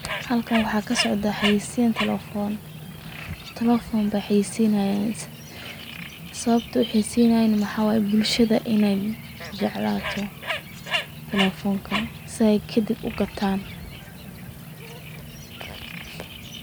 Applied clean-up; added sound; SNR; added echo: none; Bird; 10 dB; none.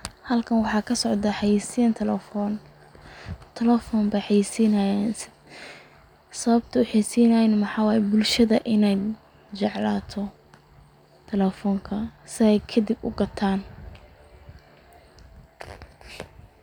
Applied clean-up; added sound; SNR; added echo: none; none; none; none.